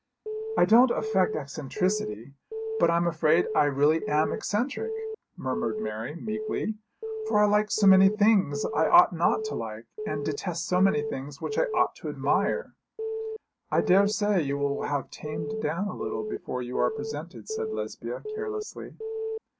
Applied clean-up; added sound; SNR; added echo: none; Alarm / Keyboard (musical); 7 dB; none.